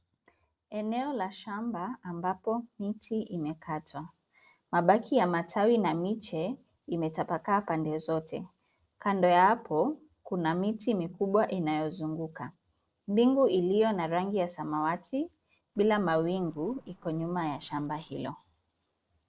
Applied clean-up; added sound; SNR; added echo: neural separator model SepFormer DNS4.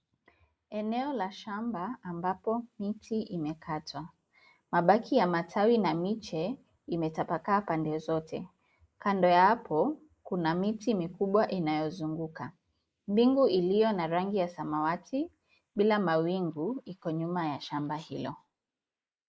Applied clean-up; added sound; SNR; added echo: neural mask model Resemble Enhance denoiser.